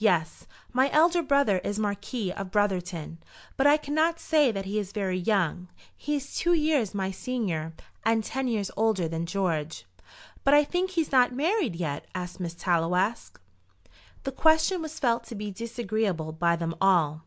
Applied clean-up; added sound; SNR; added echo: none; none; none; none.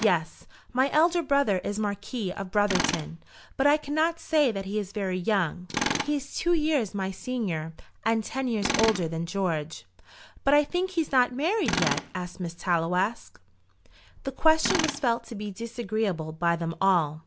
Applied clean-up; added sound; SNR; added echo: none; Tools; 10 dB; none.